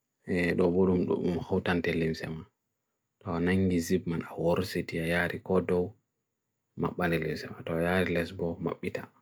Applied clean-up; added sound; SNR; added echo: none; none; none; none.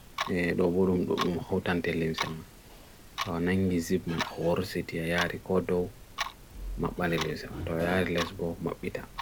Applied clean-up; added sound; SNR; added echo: none; Clock; 9 dB; none.